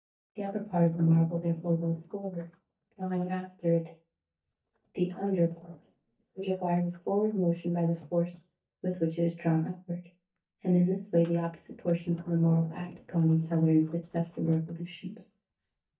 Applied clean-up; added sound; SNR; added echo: neural mask model DeepFilterNet 3.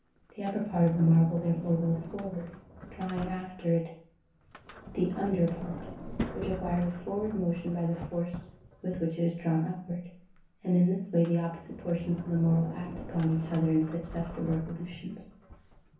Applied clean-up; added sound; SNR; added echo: none; Sliding door; 13 dB; reverberation time 0.6 s.